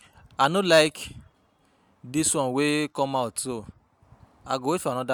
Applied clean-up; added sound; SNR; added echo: none; none; none; none.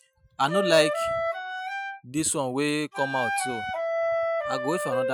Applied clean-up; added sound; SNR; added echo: classical method Wiener filter.